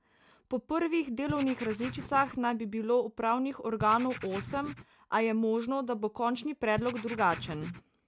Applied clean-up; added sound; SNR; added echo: none; Writing; 10 dB; none.